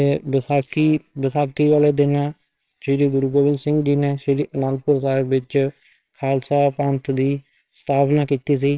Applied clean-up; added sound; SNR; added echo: neural separator model SepFormer WHAMR!.